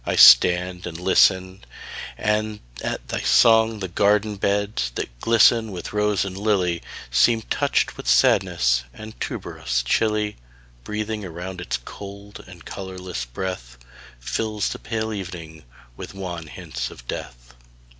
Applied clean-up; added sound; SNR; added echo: none; none; none; none.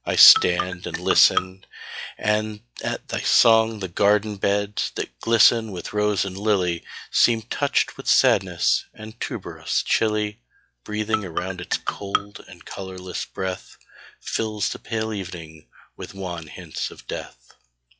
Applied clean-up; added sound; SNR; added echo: classical method log-MMSE.